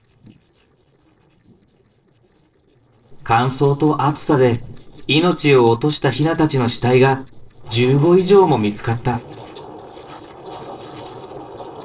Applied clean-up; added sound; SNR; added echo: neural separator model SepFormer DNS4.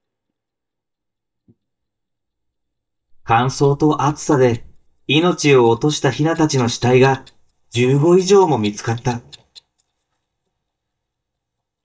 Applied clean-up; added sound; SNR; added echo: neural mask model DeepFilterNet 3.